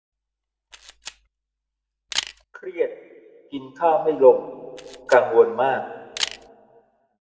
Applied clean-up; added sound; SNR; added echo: none; Camera; 13 dB; reverberation time 1.5 s.